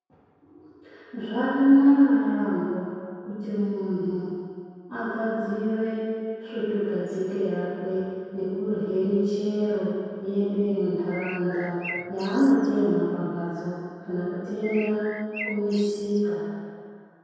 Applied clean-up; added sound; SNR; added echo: none; Bird; 13 dB; reverberation time 2.2 s.